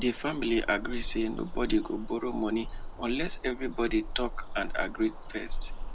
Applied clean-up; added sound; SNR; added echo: none; Bird vocalization, bird call, bird song; 4 dB; none.